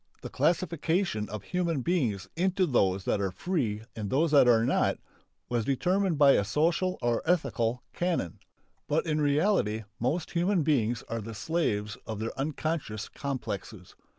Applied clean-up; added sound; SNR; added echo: none; none; none; none.